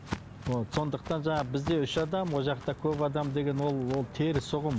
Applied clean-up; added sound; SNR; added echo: none; Walk, footsteps; 12 dB; none.